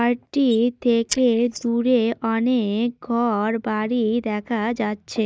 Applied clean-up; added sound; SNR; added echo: neural mask model DeepFilterNet 3.